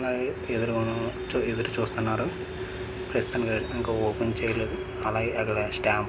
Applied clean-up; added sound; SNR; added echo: none; none; none; none.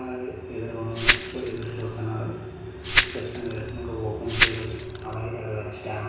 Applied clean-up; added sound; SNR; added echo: none; Glass; -3 dB; reverberation time 1.1 s.